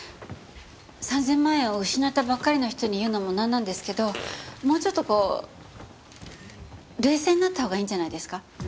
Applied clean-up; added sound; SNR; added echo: none; Fart; 15 dB; none.